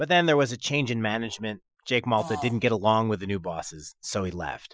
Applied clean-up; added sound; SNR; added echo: classical method Wiener filter.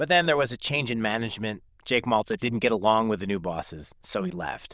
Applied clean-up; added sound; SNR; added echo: neural diffusion model UNIVERSE++.